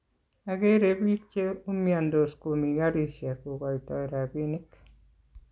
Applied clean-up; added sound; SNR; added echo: none; none; none; none.